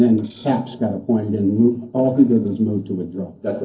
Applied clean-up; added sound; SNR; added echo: neural separator model SepFormer DNS4.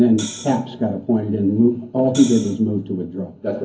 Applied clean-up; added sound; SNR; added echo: none; Hi-hat; 15 dB; reverberation time 0.4 s.